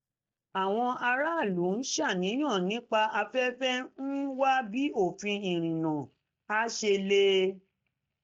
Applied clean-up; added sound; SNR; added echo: neural mask model DeepFilterNet 3.